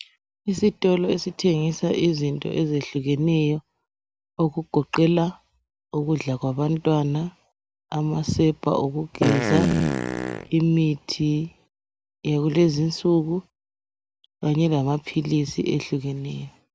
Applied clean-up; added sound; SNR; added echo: none; Fart; 0 dB; none.